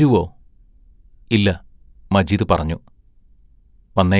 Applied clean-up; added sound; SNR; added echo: none; none; none; none.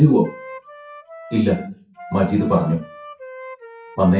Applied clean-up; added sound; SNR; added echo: classical method WPE with log-MMSE.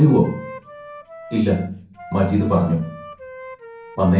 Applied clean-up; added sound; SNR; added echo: none; Wind instrument, woodwind instrument; 17 dB; reverberation time 0.6 s.